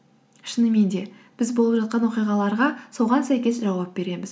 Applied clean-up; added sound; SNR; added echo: none; none; none; none.